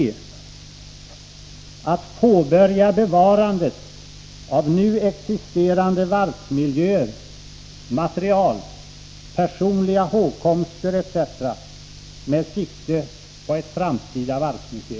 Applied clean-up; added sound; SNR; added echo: none; none; none; none.